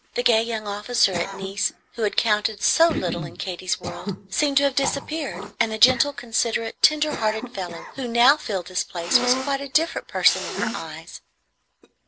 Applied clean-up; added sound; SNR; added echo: none; Cough; 10 dB; none.